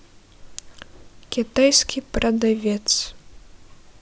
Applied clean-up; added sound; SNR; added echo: none; none; none; none.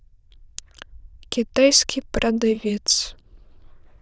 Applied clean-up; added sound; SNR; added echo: neural diffusion model UNIVERSE++.